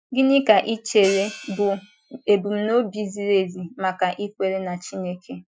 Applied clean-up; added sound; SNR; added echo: classical method Wiener filter.